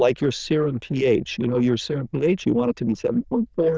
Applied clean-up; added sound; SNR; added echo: neural diffusion model UNIVERSE++.